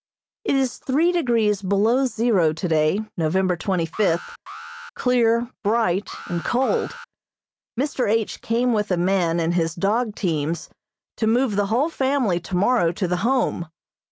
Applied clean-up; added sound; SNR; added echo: none; Alarm; 17 dB; none.